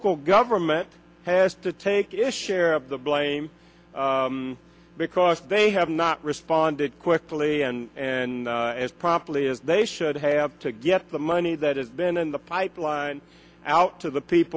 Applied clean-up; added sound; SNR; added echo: none; none; none; none.